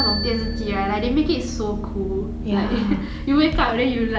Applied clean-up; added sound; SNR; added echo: none; Bicycle bell + Brass instrument; 8 dB; none.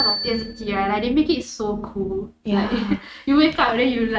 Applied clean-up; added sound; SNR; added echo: neural mask model RNNoise.